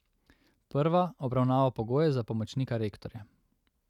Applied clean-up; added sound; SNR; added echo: none; none; none; none.